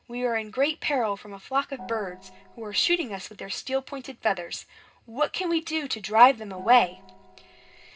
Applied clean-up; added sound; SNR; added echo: none; Gong; 18 dB; reverberation time 0.2 s.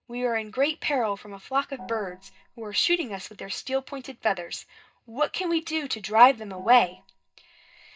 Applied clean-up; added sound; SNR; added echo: neural mask model DeepFilterNet 3.